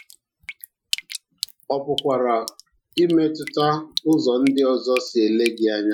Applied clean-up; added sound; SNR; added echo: classical method Wiener filter.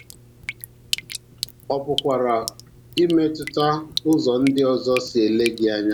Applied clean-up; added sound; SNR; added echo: none; Drip; 12 dB; none.